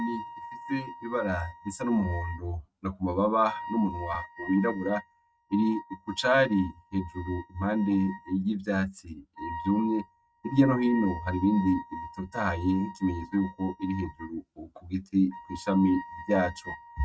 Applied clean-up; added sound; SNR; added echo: neural mask model RNNoise.